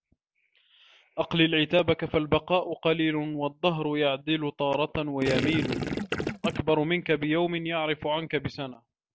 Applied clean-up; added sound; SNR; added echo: none; Gurgling; 2 dB; none.